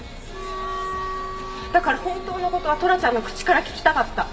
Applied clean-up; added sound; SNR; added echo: none; Wind instrument, woodwind instrument; 11 dB; reverberation time 2.2 s.